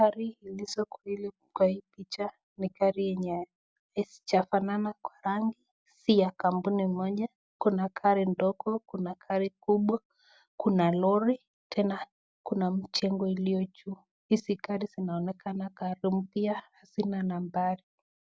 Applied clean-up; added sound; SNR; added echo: none; none; none; none.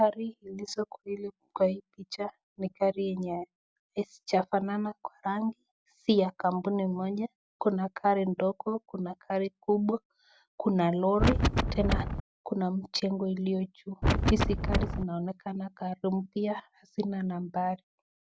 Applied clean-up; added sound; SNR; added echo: none; Wind; -4 dB; none.